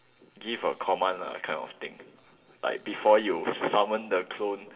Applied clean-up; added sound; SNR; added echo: none; none; none; reverberation time 1.7 s.